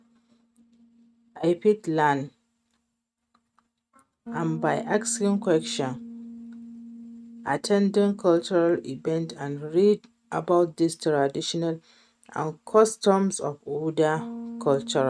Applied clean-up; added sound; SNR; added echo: neural mask model RNNoise.